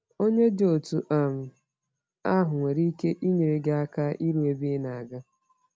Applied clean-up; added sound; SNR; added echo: none; none; none; none.